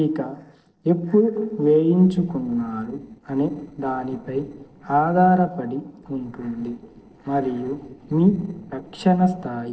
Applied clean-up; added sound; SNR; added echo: neural separator model SepFormer DNS4.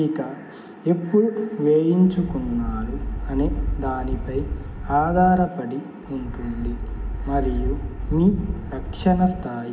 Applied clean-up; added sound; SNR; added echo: none; Thunder / Wind; 5 dB; reverberation time 0.3 s.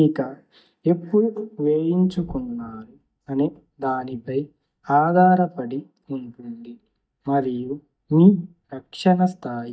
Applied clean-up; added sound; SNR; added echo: neural mask model DeepFilterNet 3.